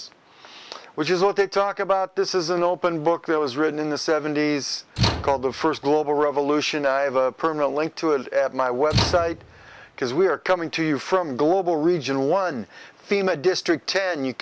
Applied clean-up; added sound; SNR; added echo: none; Slam / Tools; 6 dB; none.